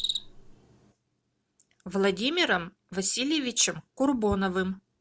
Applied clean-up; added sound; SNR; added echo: none; Cricket; 14 dB; none.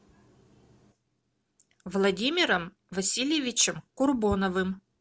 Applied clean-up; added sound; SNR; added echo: none; none; none; none.